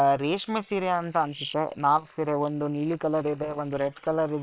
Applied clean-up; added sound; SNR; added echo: neural separator model SepFormer WHAM!.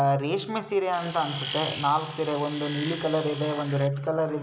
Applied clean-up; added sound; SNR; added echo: none; Tools; 11 dB; none.